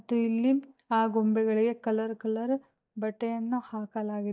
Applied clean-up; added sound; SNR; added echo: neural mask model DeepFilterNet 3.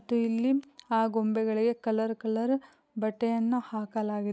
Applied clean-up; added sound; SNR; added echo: none; none; none; none.